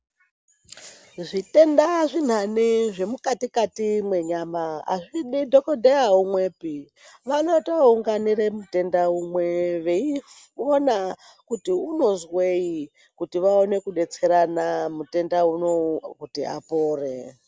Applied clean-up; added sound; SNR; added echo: none; none; none; none.